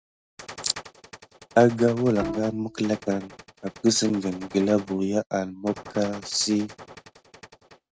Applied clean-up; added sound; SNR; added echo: neural mask model RNNoise.